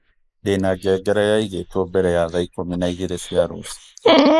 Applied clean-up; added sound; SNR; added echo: neural mask model Resemble Enhance denoiser.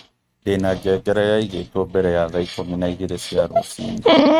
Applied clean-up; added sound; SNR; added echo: neural mask model RNNoise.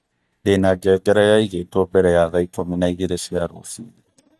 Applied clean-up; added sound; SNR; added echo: neural mask model DeepFilterNet 3.